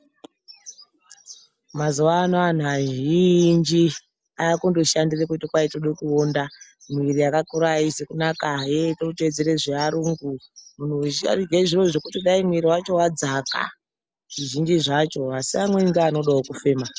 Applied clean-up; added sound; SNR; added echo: none; none; none; none.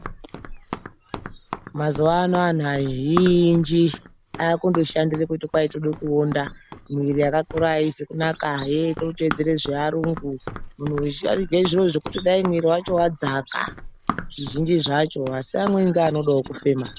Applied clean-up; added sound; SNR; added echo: none; Run; 13 dB; none.